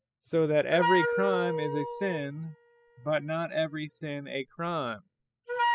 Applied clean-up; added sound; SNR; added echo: classical method spectral subtraction.